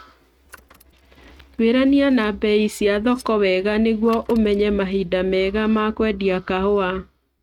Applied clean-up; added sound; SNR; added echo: neural mask model RNNoise.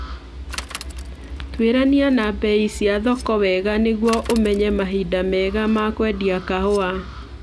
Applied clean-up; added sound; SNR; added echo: none; Bicycle; 19 dB; none.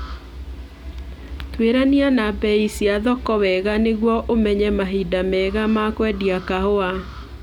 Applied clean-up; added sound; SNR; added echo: none; none; none; none.